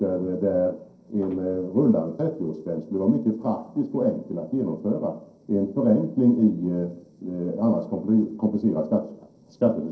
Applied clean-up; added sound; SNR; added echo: neural separator model SepFormer DNS4.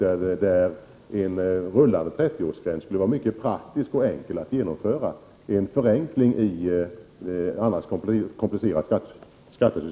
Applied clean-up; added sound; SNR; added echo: none; none; none; none.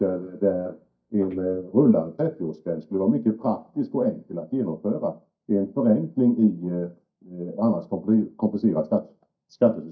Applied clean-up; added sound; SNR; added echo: neural mask model DeepFilterNet 3.